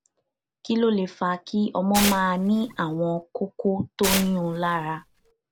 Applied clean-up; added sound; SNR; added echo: none; Tearing; 6 dB; none.